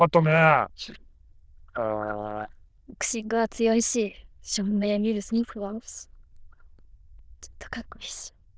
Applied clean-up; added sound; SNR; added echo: neural diffusion model UNIVERSE++.